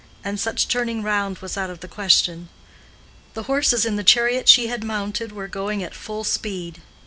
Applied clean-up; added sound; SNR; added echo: none; none; none; none.